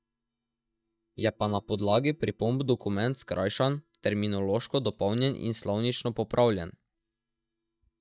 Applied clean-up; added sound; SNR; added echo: neural mask model DeepFilterNet 3.